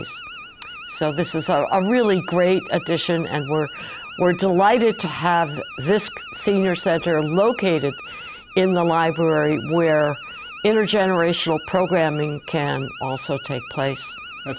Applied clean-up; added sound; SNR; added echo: none; Alarm; 15 dB; none.